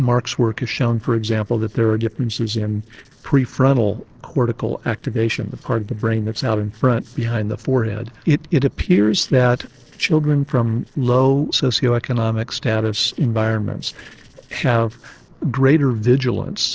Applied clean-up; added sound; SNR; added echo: neural separator model SepFormer DNS4.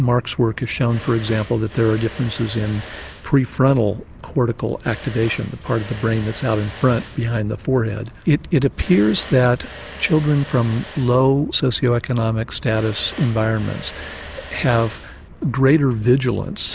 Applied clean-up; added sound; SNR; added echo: none; Mechanisms; 17 dB; none.